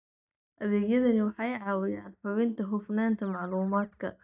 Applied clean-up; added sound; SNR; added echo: neural mask model DeepFilterNet 3.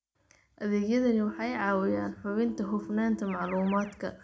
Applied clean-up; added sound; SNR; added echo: none; Keyboard (musical); 17 dB; reverberation time 0.3 s.